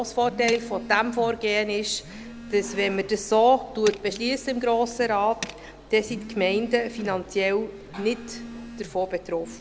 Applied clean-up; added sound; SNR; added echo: none; Telephone + Tools; 15 dB; none.